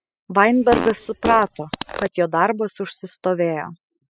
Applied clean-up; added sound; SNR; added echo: classical method spectral subtraction.